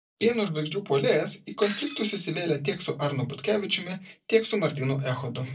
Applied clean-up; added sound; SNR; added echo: none; Shatter; 17 dB; reverberation time 0.4 s.